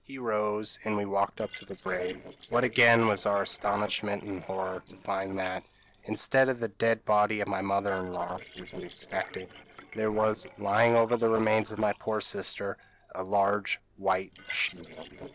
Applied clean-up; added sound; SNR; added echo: neural separator model SepFormer DNS4.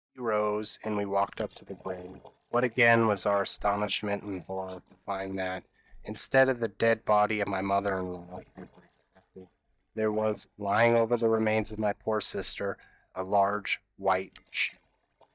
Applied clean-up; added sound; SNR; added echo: neural mask model DeepFilterNet 3.